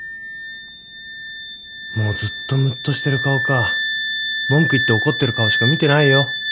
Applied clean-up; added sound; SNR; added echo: none; Wind instrument, woodwind instrument; 2 dB; none.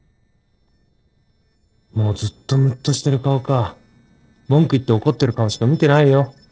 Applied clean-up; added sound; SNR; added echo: neural separator model SepFormer DNS4.